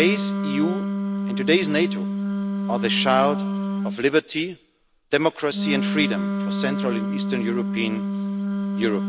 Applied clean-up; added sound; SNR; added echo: none; Wind instrument, woodwind instrument; 0 dB; none.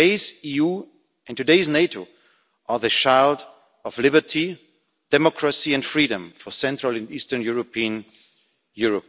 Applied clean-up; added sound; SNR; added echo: none; none; none; none.